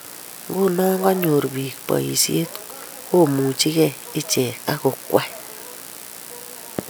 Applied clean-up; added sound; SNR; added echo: none; none; none; none.